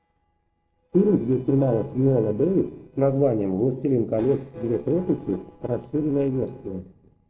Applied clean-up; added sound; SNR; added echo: neural separator model SepFormer DNS4.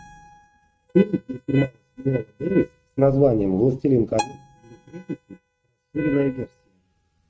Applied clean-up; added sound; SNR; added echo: neural mask model RNNoise.